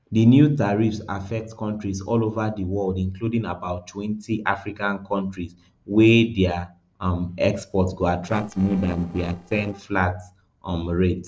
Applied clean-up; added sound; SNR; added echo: neural separator model SepFormer DNS4.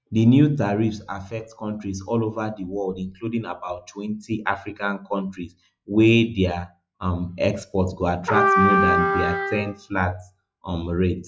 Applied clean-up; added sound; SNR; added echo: classical method log-MMSE.